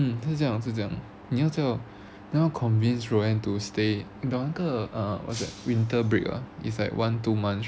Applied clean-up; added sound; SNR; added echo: none; Shatter; 19 dB; none.